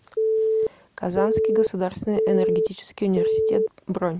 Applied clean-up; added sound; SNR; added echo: none; Telephone; -4 dB; none.